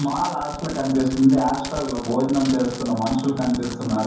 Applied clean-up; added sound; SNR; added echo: none; Fireworks; 16 dB; reverberation time 0.9 s.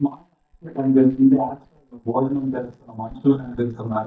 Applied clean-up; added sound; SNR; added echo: neural mask model DeepFilterNet 3.